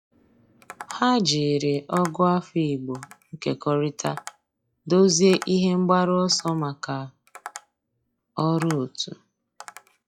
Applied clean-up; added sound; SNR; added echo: classical method log-MMSE.